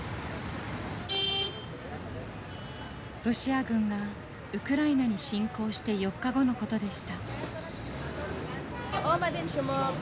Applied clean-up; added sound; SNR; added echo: none; none; none; none.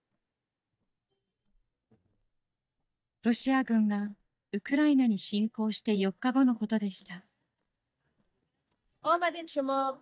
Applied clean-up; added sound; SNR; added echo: neural mask model DeepFilterNet 3.